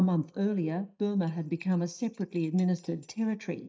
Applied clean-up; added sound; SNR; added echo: neural mask model DeepFilterNet 3.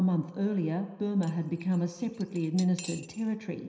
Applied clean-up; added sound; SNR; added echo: none; Cutlery, silverware / Dishes, pots, and pans; 18 dB; reverberation time 0.9 s.